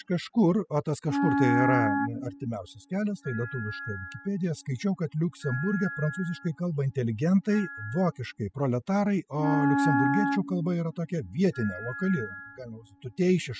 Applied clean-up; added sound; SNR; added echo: classical method spectral subtraction.